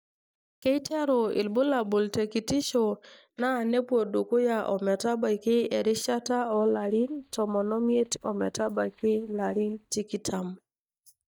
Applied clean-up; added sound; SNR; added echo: neural mask model DeepFilterNet 3.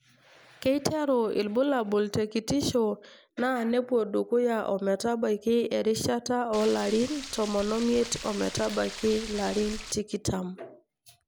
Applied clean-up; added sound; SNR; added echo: none; Stream; 12 dB; none.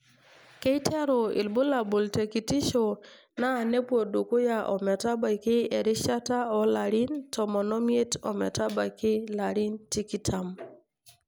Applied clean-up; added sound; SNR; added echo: none; none; none; none.